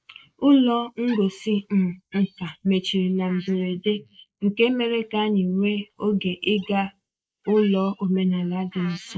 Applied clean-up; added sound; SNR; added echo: neural mask model Resemble Enhance denoiser.